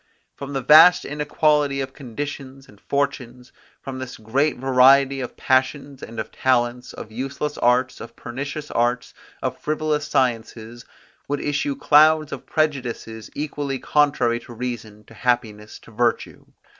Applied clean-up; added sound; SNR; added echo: none; none; none; none.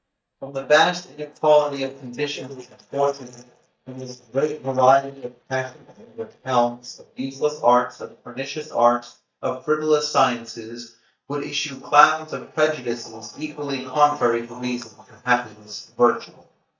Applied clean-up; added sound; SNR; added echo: neural mask model DeepFilterNet 3.